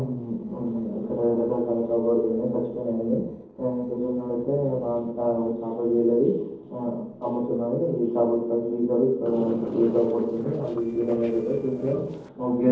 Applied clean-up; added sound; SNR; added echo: neural separator model SepFormer DNS4.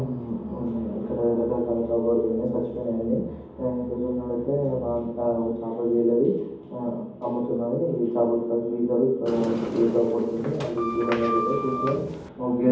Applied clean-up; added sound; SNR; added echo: none; Sliding door; 7 dB; reverberation time 1.2 s.